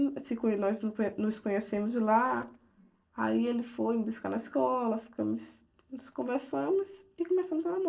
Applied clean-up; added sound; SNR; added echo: neural separator model SepFormer DNS4.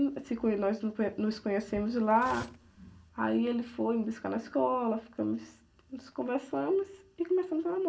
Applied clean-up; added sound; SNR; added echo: none; Cutlery, silverware; 17 dB; reverberation time 0.2 s.